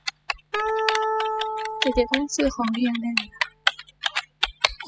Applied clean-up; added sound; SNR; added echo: classical method spectral subtraction.